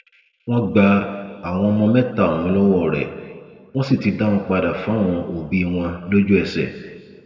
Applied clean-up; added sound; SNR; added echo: none; none; none; reverberation time 1.9 s.